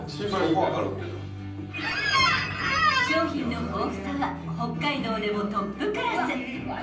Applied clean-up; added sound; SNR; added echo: none; Squeak; -3 dB; reverberation time 0.6 s.